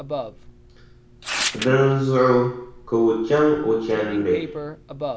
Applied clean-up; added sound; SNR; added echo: none; Tearing; 11 dB; reverberation time 0.6 s.